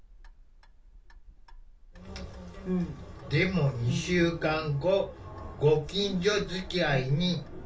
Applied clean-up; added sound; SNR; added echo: none; Clock; 18 dB; reverberation time 0.2 s.